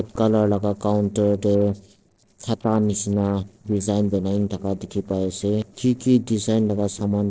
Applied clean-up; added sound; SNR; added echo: neural separator model SepFormer DNS4.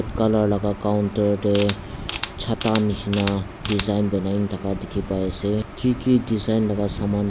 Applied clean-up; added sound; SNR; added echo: none; Camera; 8 dB; none.